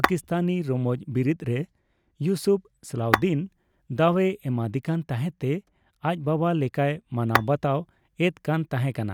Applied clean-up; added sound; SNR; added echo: none; Tap / Glass; 5 dB; none.